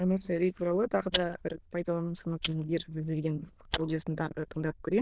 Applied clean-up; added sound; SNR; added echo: neural diffusion model UNIVERSE++.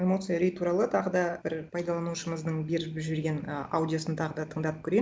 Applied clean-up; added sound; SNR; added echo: none; none; none; none.